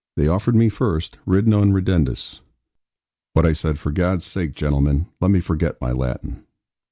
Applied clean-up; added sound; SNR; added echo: none; none; none; none.